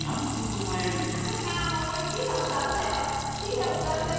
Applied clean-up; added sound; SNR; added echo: none; Frying (food); 8 dB; reverberation time 2.1 s.